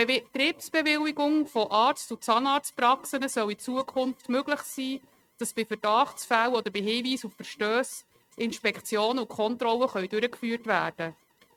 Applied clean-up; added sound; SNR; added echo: neural mask model RNNoise.